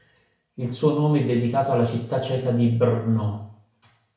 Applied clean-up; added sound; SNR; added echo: none; none; none; reverberation time 0.6 s.